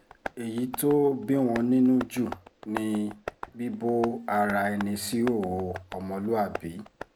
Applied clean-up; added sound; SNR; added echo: none; Tap; 15 dB; none.